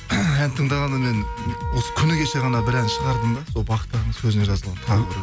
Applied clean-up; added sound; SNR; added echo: none; Wind instrument, woodwind instrument; 12 dB; none.